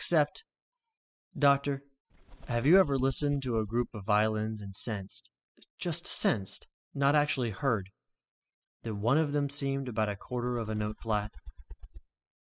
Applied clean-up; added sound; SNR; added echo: classical method spectral subtraction.